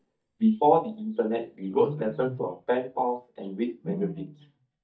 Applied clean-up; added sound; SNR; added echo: neural mask model DeepFilterNet 3.